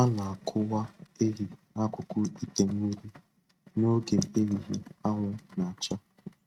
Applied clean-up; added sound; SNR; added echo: neural mask model RNNoise.